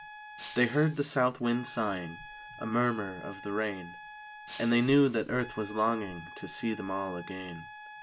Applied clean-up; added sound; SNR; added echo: none; Trumpet + Shatter; 15 dB; none.